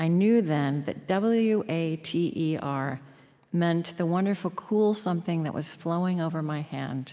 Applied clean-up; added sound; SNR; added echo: none; none; none; none.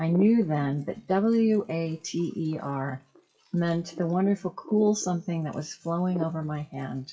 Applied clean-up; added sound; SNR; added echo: classical method WPE with log-MMSE.